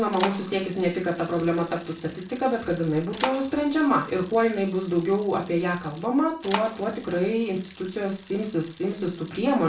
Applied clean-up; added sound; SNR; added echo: none; Bicycle; 13 dB; reverberation time 0.3 s.